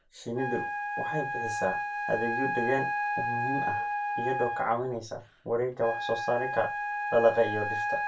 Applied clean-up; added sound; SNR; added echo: none; Wind instrument, woodwind instrument; 1 dB; reverberation time 0.2 s.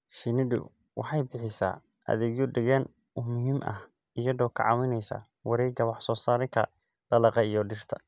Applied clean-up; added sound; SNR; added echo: none; none; none; none.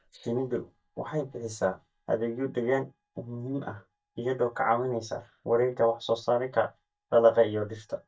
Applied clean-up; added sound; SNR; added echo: neural mask model DeepFilterNet 3.